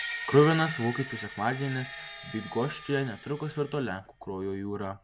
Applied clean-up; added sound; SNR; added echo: none; Screech; 11 dB; none.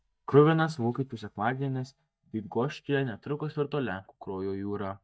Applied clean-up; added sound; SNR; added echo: neural mask model DeepFilterNet 3.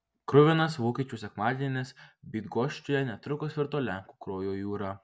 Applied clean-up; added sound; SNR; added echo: none; none; none; none.